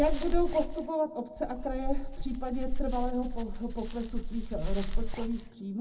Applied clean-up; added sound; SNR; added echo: none; Dog; -2 dB; reverberation time 0.4 s.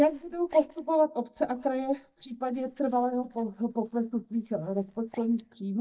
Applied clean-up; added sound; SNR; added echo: neural mask model DeepFilterNet 3.